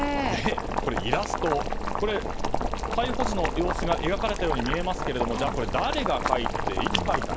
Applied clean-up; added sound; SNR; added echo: none; Boiling; -1 dB; none.